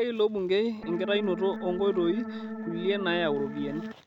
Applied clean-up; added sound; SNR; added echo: none; Organ; 7 dB; none.